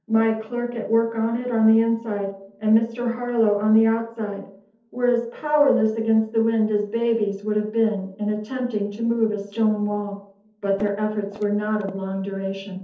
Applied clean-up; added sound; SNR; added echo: neural separator model SepFormer DNS4.